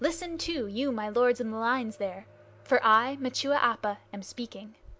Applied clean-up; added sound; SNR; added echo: none; none; none; none.